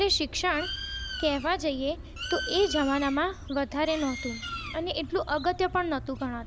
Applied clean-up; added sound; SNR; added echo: none; Bird; 9 dB; none.